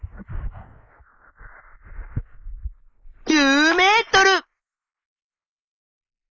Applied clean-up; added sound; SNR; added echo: neural mask model Resemble Enhance denoiser.